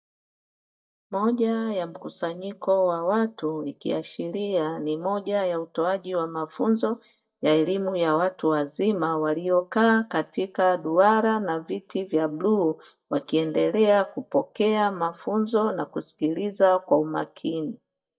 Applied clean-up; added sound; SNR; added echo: neural mask model DeepFilterNet 3.